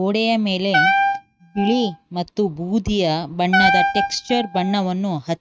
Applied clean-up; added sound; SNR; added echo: neural mask model RNNoise.